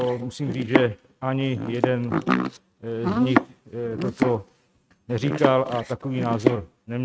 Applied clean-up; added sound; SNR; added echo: neural mask model RNNoise.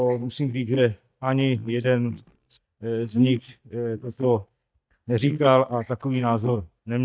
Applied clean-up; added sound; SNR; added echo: neural mask model DeepFilterNet 3.